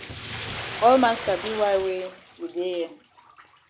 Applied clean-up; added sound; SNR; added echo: none; Bathtub (filling or washing); 11 dB; none.